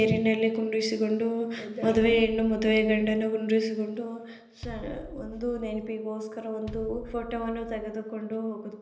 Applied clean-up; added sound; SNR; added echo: none; Bass drum; 17 dB; reverberation time 0.8 s.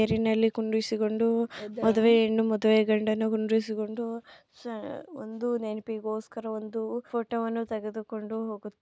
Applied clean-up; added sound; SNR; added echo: none; none; none; none.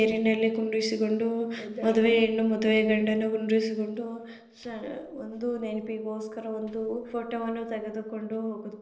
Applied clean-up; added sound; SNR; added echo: neural separator model SepFormer DNS4.